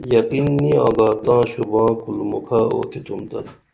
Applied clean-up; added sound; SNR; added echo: none; Walk, footsteps; 18 dB; none.